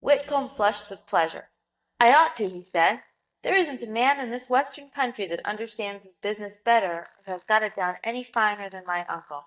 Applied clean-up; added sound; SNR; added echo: neural mask model DeepFilterNet 3.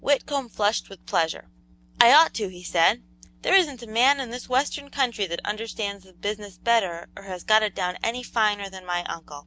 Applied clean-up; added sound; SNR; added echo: none; none; none; none.